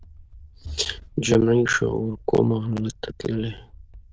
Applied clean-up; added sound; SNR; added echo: neural diffusion model UNIVERSE++.